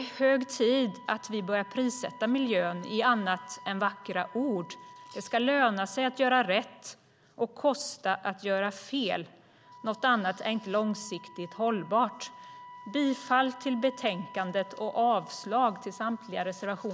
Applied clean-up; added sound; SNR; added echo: none; Wind instrument, woodwind instrument; 20 dB; none.